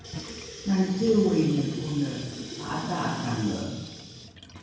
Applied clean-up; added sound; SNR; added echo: none; Sink (filling or washing) / Water tap, faucet; 12 dB; reverberation time 1.0 s.